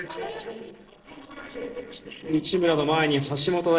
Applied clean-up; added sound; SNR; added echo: neural separator model SepFormer DNS4.